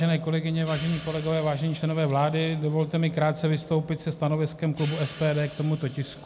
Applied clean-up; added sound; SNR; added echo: none; Hi-hat; 18 dB; none.